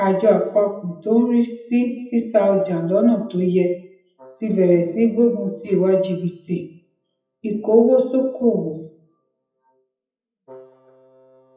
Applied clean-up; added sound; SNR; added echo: classical method WPE with log-MMSE.